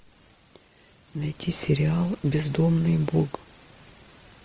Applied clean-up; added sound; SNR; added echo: none; none; none; none.